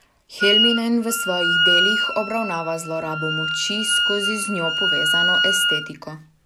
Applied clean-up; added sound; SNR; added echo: none; Wind instrument, woodwind instrument; -4 dB; none.